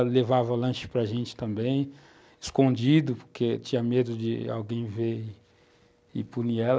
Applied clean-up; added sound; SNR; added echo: none; none; none; none.